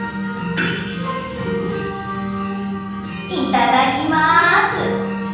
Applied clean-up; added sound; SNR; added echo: none; Crash cymbal / Hi-hat; 15 dB; reverberation time 1.3 s.